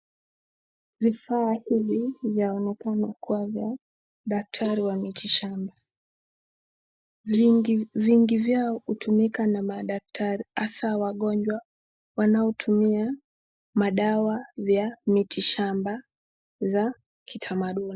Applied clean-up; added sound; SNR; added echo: neural mask model DeepFilterNet 3.